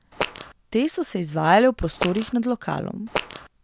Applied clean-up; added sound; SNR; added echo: none; Fart; 6 dB; none.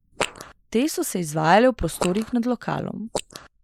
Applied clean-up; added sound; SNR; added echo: neural mask model Resemble Enhance denoiser.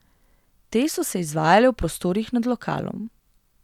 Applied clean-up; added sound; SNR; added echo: none; none; none; none.